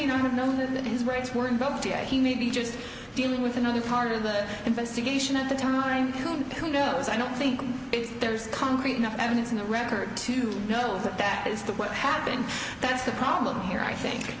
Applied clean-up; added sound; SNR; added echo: none; none; none; none.